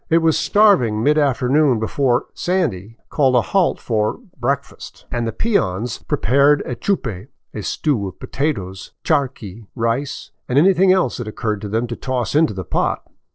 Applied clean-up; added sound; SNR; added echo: neural separator model SepFormer DNS4.